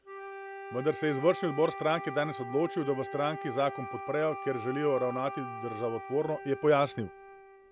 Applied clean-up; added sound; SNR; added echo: none; Wind instrument, woodwind instrument; 10 dB; none.